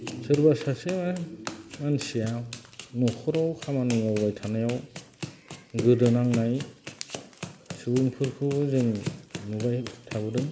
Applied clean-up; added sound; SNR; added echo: none; Run; 13 dB; none.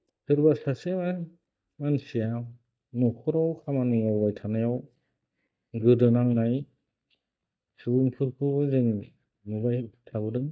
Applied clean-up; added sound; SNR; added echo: neural mask model DeepFilterNet 3.